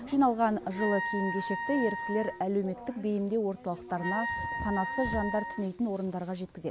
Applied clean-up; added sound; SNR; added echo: none; Wind instrument, woodwind instrument; 7 dB; none.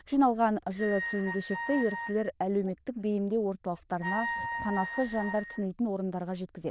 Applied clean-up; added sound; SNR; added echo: neural diffusion model UNIVERSE++.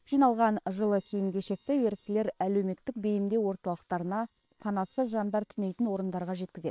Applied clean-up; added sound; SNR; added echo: neural separator model SepFormer WHAM!.